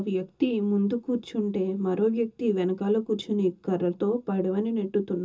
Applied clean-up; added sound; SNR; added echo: none; none; none; reverberation time 0.2 s.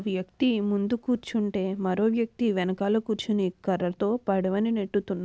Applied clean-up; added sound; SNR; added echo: none; none; none; none.